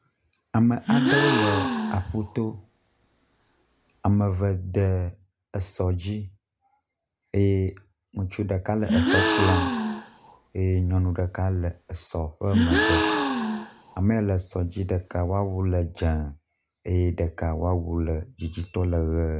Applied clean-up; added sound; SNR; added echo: none; Gasp; 1 dB; none.